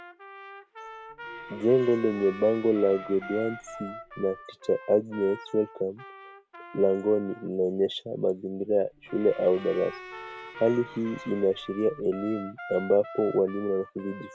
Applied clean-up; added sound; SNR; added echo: none; Bowed string instrument + Trumpet; 16 dB; none.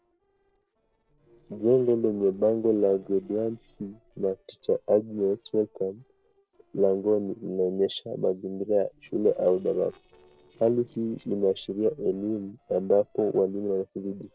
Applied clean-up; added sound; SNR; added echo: neural separator model SepFormer DNS4.